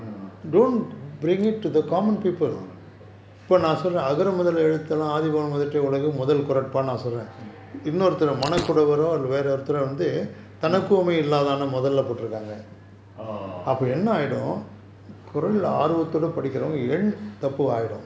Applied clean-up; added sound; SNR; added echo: none; Fart; 11 dB; none.